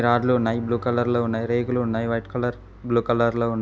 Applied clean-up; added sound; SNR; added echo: none; Bowed string instrument; 19 dB; none.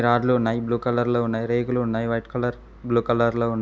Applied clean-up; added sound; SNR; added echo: none; none; none; none.